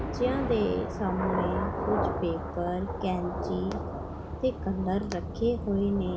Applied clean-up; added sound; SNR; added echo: none; Thunder / Rain; 5 dB; reverberation time 0.3 s.